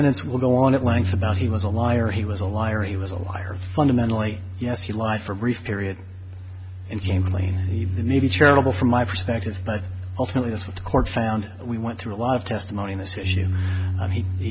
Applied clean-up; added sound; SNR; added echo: none; Bass guitar; 3 dB; none.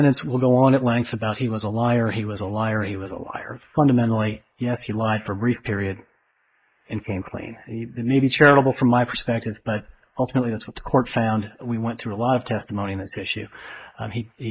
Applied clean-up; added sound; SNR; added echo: neural mask model Resemble Enhance denoiser.